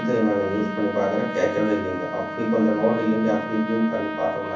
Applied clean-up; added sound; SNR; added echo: none; Trumpet; 9 dB; reverberation time 0.6 s.